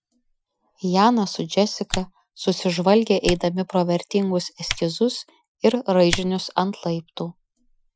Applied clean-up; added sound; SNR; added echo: classical method Wiener filter.